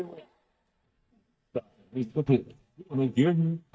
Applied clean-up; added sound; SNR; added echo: neural mask model DeepFilterNet 3.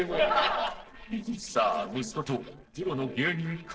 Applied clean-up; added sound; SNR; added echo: neural separator model SepFormer DNS4.